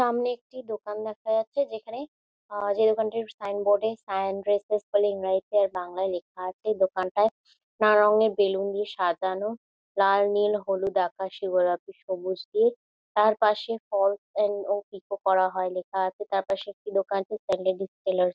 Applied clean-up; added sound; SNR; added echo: none; none; none; none.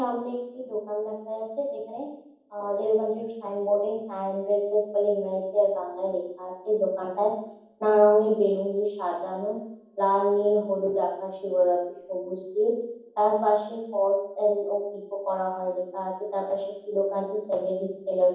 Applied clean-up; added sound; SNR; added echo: none; none; none; reverberation time 1.2 s.